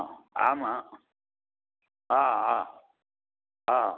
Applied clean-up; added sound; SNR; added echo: none; none; none; none.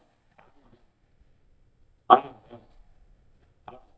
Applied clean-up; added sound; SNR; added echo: neural mask model DeepFilterNet 3.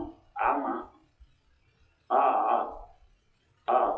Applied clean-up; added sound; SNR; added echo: classical method WPE with log-MMSE.